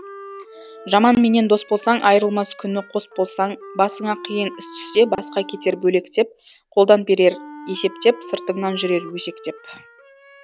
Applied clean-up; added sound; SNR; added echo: none; Wind instrument, woodwind instrument; 19 dB; none.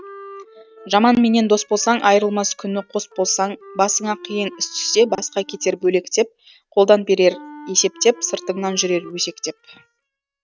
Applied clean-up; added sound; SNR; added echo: neural mask model RNNoise.